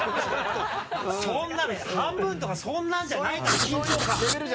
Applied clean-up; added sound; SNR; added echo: none; Writing; -1 dB; none.